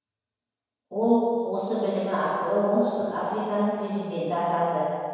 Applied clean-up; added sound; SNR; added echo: none; none; none; reverberation time 1.9 s.